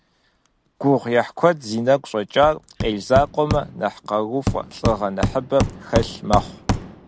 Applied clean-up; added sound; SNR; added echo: none; Hammer; 6 dB; none.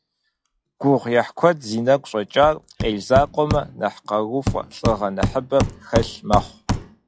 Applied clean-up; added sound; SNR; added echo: classical method log-MMSE.